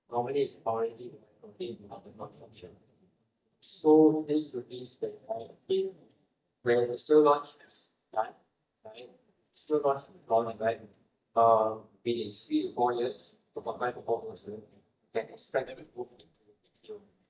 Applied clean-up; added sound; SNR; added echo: neural mask model DeepFilterNet 3.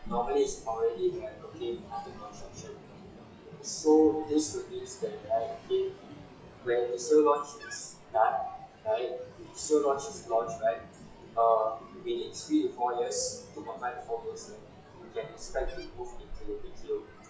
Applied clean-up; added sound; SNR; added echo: classical method WPE with log-MMSE.